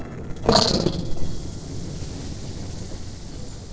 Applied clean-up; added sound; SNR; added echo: neural separator model SepFormer DNS4.